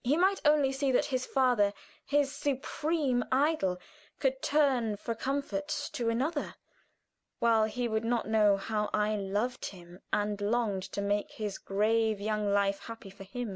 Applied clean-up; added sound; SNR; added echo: none; none; none; none.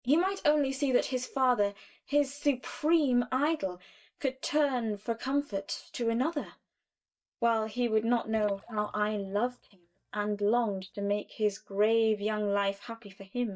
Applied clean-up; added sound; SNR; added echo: neural mask model DeepFilterNet 3.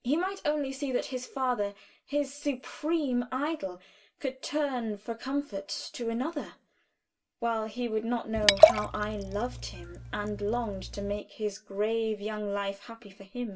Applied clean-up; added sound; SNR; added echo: none; Liquid; -5 dB; reverberation time 0.2 s.